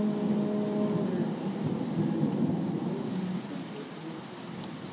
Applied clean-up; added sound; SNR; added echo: none; Rain; -3 dB; reverberation time 0.7 s.